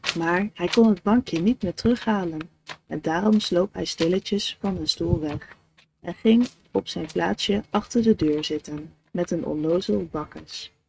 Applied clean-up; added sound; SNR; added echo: neural mask model RNNoise.